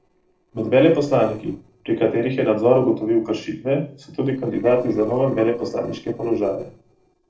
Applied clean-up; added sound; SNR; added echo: neural separator model SepFormer DNS4.